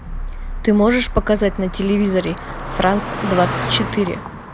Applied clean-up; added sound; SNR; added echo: none; Car passing by; 9 dB; none.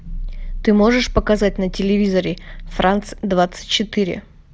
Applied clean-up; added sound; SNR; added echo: none; none; none; none.